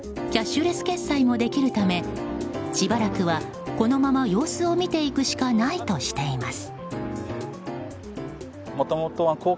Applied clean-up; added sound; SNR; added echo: none; none; none; none.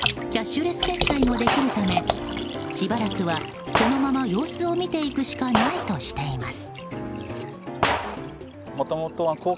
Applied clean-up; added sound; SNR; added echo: none; Liquid + Gunshot, gunfire; 3 dB; none.